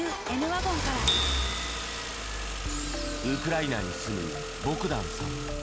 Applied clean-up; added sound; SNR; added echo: none; Bicycle bell + Engine starting / Car; 0 dB; none.